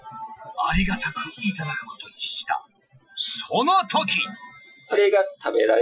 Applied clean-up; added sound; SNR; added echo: classical method Wiener filter.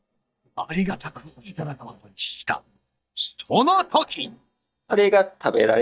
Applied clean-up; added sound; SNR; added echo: neural mask model DeepFilterNet 3.